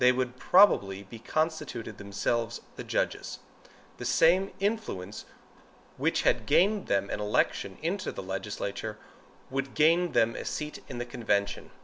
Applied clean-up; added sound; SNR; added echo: none; none; none; none.